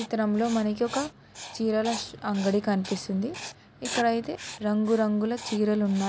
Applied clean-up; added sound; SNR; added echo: none; Writing; 14 dB; none.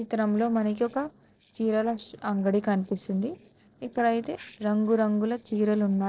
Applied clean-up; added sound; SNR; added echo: neural separator model SepFormer DNS4.